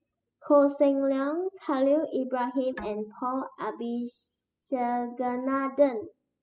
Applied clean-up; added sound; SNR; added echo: classical method spectral subtraction.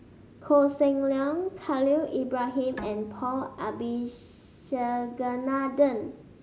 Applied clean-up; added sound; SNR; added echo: none; Bowed string instrument; 18 dB; none.